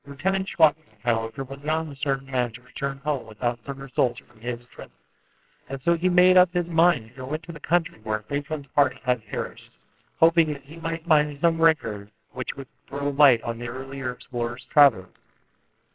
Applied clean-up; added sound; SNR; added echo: neural separator model SepFormer WHAMR!.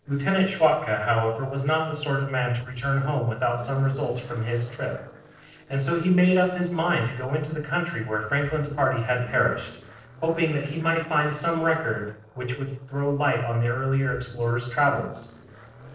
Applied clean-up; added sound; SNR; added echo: neural separator model SepFormer DNS4.